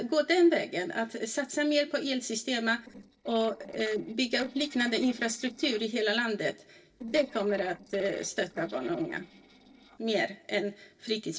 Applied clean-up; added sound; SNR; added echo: neural separator model SepFormer DNS4.